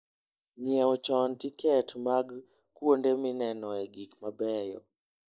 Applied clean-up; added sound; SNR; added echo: neural mask model Resemble Enhance denoiser.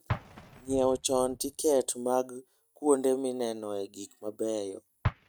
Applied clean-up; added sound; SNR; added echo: neural mask model RNNoise.